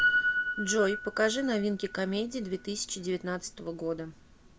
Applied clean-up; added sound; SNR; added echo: none; Piano; 3 dB; none.